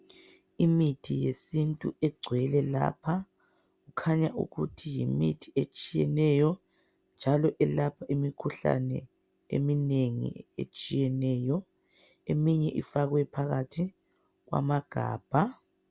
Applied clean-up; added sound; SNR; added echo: none; none; none; none.